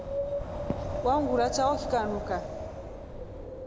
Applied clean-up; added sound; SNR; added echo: none; Wind; 3 dB; none.